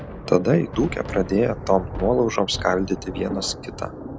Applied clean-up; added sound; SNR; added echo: none; Thunder; 10 dB; none.